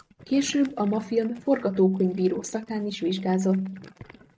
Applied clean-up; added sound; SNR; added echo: neural mask model RNNoise.